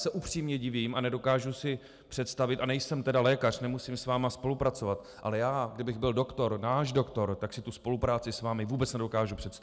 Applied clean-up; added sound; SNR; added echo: none; none; none; none.